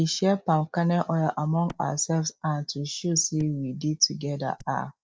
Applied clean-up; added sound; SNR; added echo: neural mask model DeepFilterNet 3.